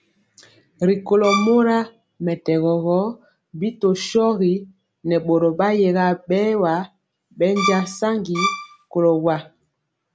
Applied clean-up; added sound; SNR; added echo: none; Bowed string instrument; 5 dB; none.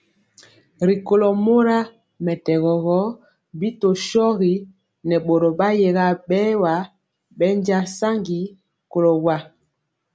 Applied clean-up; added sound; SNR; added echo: none; none; none; none.